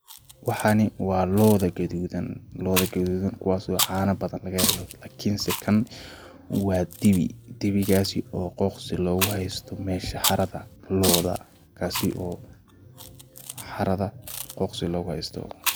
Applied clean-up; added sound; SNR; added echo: none; Chewing, mastication; 8 dB; none.